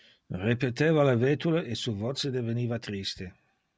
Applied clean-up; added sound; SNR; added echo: none; none; none; none.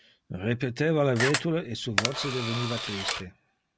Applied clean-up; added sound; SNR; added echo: none; Camera; 3 dB; none.